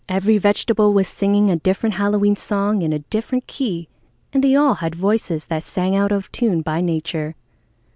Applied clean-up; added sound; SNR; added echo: none; none; none; none.